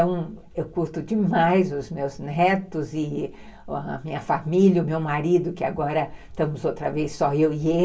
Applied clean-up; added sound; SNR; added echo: none; none; none; reverberation time 0.2 s.